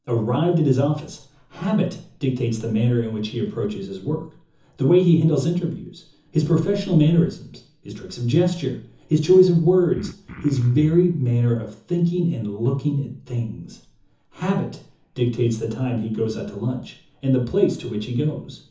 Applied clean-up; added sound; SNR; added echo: none; Cough; 14 dB; reverberation time 0.6 s.